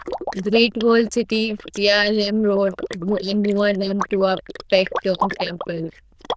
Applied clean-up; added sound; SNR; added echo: neural diffusion model UNIVERSE++.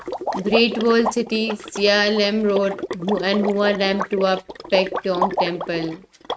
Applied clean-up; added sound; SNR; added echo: neural mask model RNNoise.